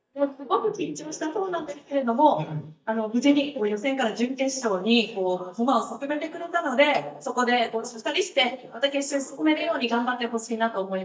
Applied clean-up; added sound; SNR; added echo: neural mask model DeepFilterNet 3.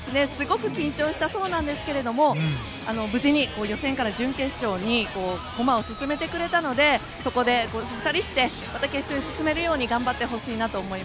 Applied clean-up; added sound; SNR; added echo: none; none; none; none.